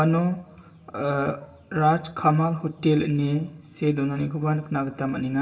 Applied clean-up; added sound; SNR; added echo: none; none; none; reverberation time 0.8 s.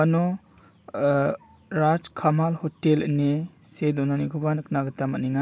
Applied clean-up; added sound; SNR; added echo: none; none; none; none.